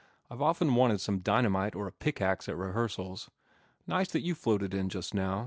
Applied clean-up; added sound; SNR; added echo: none; none; none; none.